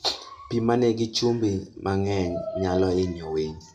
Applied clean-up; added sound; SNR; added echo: none; none; none; reverberation time 0.4 s.